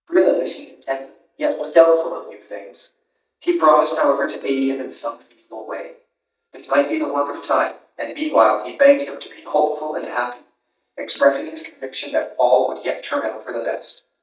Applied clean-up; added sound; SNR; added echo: neural mask model DeepFilterNet 3.